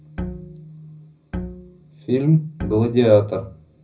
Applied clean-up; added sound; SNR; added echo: none; Bowed string instrument; 12 dB; reverberation time 0.4 s.